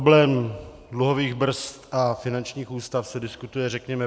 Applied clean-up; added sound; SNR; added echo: none; none; none; none.